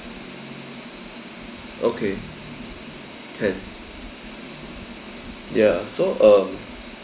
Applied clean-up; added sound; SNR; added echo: none; none; none; none.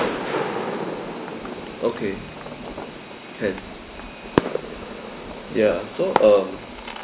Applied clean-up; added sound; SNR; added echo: none; Fireworks; 4 dB; none.